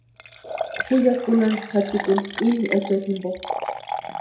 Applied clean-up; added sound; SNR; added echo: none; Liquid; 8 dB; reverberation time 0.6 s.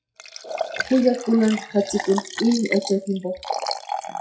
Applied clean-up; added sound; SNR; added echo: classical method WPE with log-MMSE.